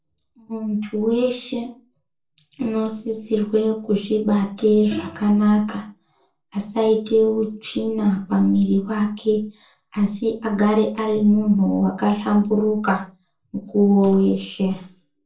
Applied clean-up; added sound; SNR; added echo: neural separator model SepFormer DNS4.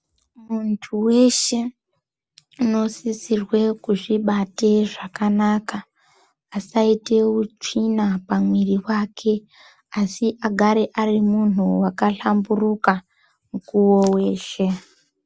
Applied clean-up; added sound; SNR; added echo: none; none; none; none.